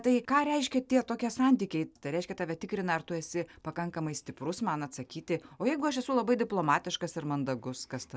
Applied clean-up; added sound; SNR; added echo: none; none; none; none.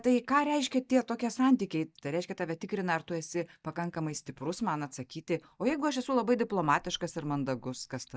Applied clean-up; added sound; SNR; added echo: neural mask model DeepFilterNet 3.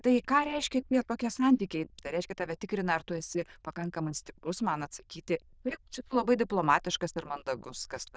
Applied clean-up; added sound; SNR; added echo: neural diffusion model UNIVERSE++.